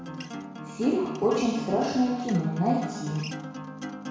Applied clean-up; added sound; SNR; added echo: none; Acoustic guitar; 10 dB; reverberation time 1.1 s.